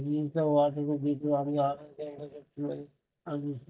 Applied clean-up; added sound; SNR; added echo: neural mask model DeepFilterNet 3.